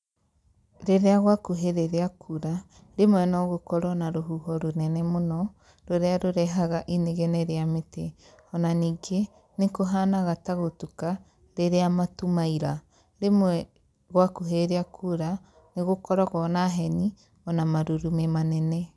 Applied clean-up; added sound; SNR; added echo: none; none; none; none.